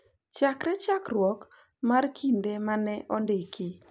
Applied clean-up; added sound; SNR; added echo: none; none; none; none.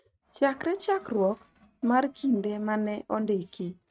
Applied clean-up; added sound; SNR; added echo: neural mask model RNNoise.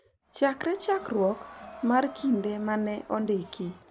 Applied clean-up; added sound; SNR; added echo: none; Crowd; 18 dB; none.